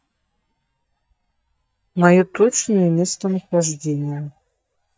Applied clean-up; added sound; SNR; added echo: neural mask model DeepFilterNet 3.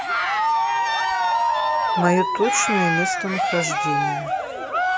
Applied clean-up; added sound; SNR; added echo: none; Cheering; -5 dB; none.